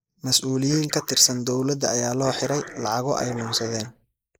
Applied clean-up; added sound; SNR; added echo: neural mask model Resemble Enhance denoiser.